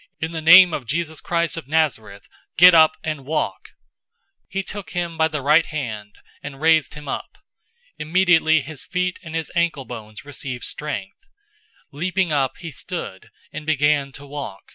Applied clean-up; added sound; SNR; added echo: none; none; none; none.